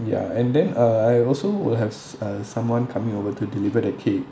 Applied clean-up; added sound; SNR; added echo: none; none; none; none.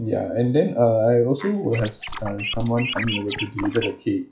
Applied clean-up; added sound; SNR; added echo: classical method log-MMSE.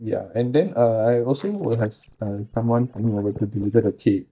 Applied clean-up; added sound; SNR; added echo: neural mask model DeepFilterNet 3.